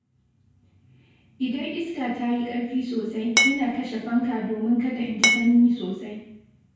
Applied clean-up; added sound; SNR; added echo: none; Glass; -4 dB; reverberation time 0.6 s.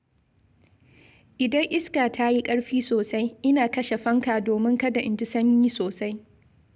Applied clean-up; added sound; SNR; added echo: none; none; none; none.